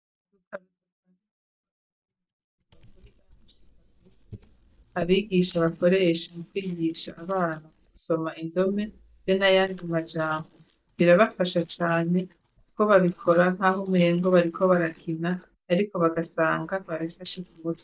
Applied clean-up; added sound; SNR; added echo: neural mask model DeepFilterNet 3.